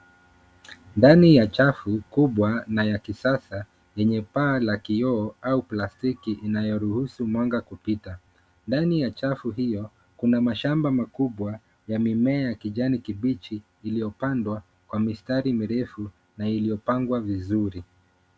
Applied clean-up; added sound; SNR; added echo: none; none; none; none.